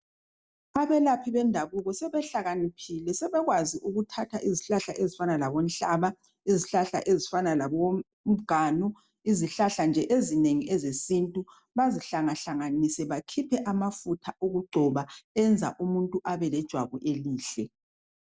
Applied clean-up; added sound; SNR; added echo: none; none; none; none.